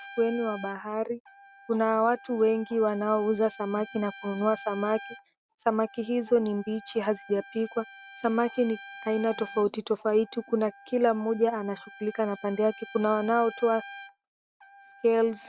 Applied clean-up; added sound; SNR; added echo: none; Trumpet; 19 dB; none.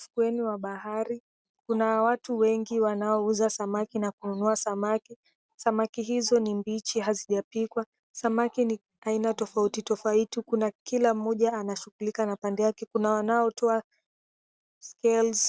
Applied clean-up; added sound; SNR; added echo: none; none; none; none.